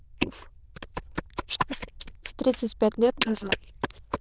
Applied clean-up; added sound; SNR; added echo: neural diffusion model UNIVERSE++.